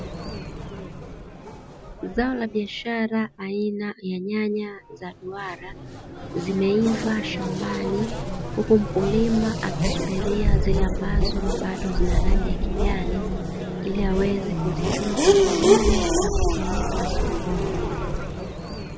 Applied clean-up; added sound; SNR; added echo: none; Race car, auto racing / Accelerating, revving, vroom; -3 dB; none.